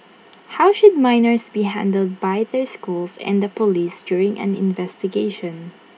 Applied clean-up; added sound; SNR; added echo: none; none; none; reverberation time 0.3 s.